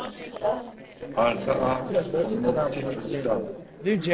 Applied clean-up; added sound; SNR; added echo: neural separator model SepFormer DNS4.